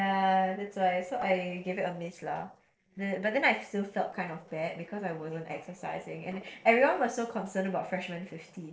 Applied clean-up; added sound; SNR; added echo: neural separator model SepFormer DNS4.